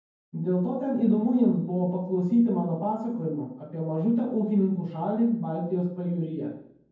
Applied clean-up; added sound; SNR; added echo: none; none; none; reverberation time 0.9 s.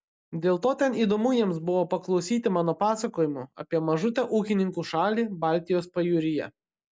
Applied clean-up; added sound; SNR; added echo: none; none; none; none.